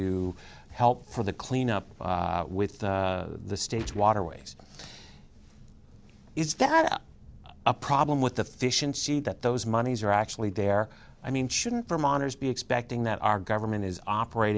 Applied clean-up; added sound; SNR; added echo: none; Gunshot, gunfire; 13 dB; none.